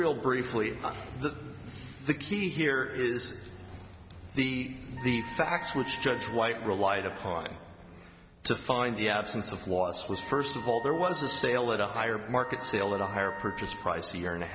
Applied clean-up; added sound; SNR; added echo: none; Wind instrument, woodwind instrument; 12 dB; none.